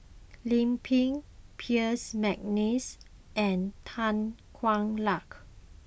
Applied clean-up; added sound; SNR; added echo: none; none; none; none.